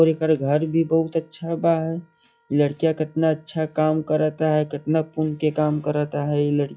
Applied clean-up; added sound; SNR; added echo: classical method log-MMSE.